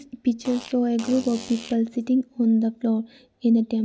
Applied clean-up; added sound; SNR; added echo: none; Fart; 17 dB; none.